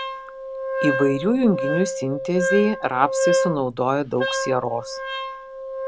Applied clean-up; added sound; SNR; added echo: none; Wind instrument, woodwind instrument; 3 dB; none.